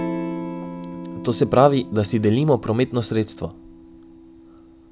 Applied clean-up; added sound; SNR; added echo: none; Electric guitar / Strum; 11 dB; none.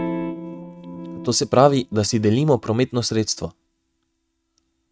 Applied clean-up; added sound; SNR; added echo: neural mask model RNNoise.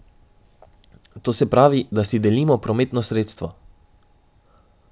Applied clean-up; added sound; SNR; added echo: none; none; none; none.